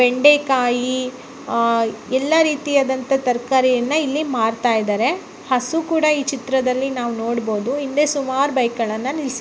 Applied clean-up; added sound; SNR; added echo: none; none; none; none.